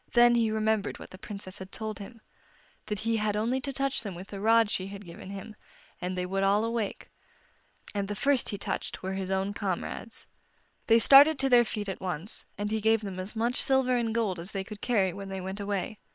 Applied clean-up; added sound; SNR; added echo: neural separator model SepFormer WHAM!.